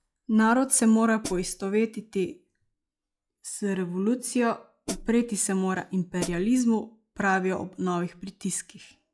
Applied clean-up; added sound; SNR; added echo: classical method log-MMSE.